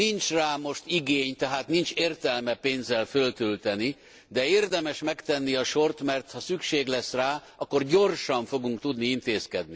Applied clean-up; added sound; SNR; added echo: none; none; none; none.